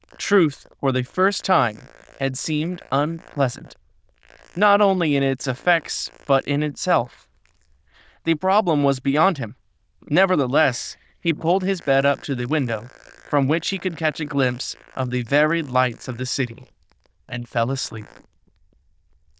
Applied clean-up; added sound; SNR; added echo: neural diffusion model UNIVERSE++.